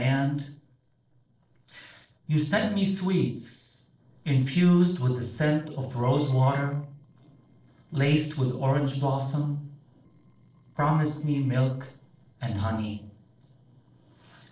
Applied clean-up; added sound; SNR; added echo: neural separator model SepFormer DNS4.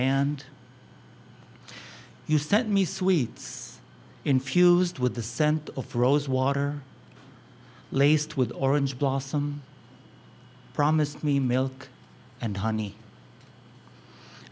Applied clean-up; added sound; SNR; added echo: none; none; none; none.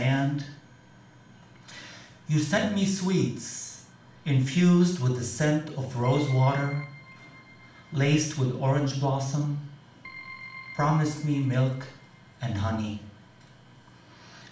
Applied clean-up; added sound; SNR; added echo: none; Keyboard (musical); 19 dB; reverberation time 0.5 s.